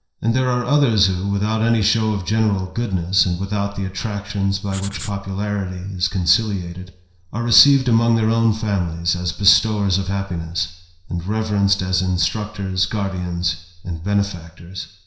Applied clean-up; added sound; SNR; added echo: neural separator model SepFormer DNS4.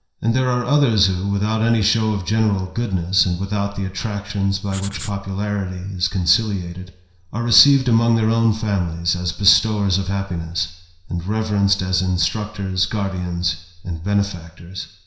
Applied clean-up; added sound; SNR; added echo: none; Writing; 15 dB; reverberation time 0.7 s.